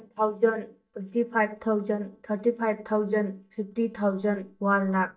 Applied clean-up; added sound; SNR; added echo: neural mask model DeepFilterNet 3.